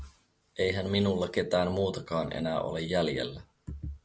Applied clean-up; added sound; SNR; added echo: none; none; none; none.